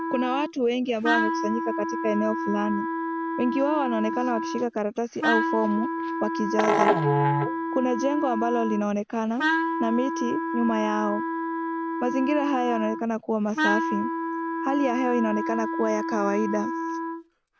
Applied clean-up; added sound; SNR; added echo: none; Wind instrument, woodwind instrument + Musical instrument; 0 dB; none.